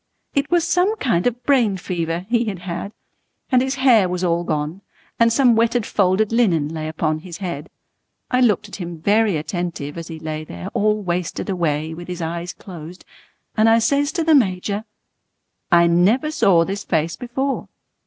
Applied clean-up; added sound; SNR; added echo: none; none; none; none.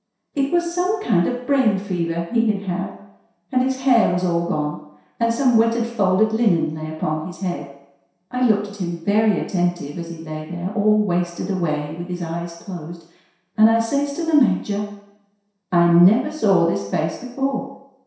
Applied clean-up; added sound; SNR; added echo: none; none; none; reverberation time 0.7 s.